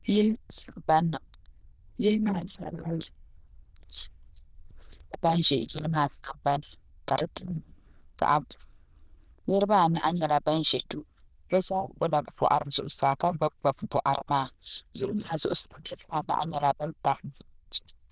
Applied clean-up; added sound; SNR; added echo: neural diffusion model UNIVERSE++.